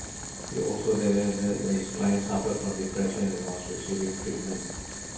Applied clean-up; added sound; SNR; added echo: none; Boiling; 9 dB; reverberation time 2.2 s.